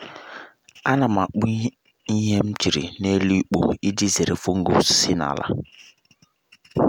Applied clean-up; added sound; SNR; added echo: none; none; none; none.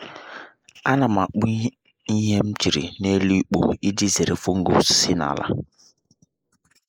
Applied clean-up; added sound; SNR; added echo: neural mask model Resemble Enhance denoiser.